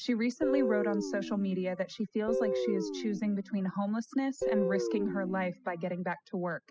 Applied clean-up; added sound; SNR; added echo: classical method spectral subtraction.